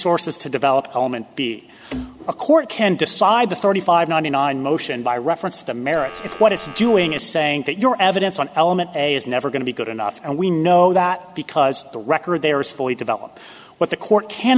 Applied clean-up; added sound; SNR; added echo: none; Telephone; 16 dB; none.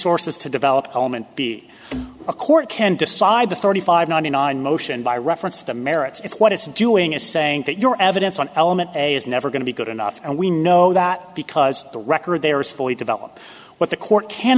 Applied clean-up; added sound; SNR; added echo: none; none; none; none.